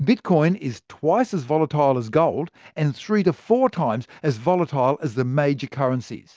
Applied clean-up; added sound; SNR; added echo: none; none; none; none.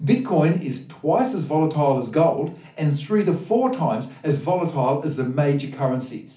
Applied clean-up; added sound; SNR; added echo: none; none; none; reverberation time 0.4 s.